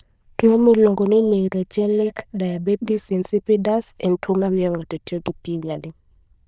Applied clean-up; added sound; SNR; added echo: neural diffusion model UNIVERSE++.